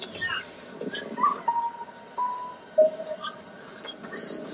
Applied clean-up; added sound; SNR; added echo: none; none; none; none.